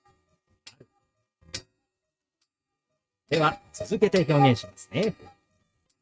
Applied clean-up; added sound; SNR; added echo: neural mask model RNNoise.